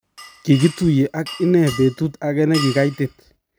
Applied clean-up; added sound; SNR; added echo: none; Glass; 16 dB; none.